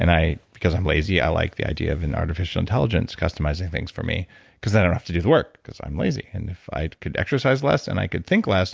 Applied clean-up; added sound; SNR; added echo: none; none; none; none.